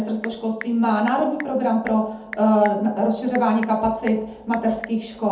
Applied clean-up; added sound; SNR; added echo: none; Telephone / Typing; 18 dB; reverberation time 0.6 s.